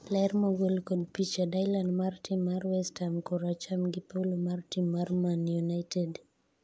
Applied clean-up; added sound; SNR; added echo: none; none; none; none.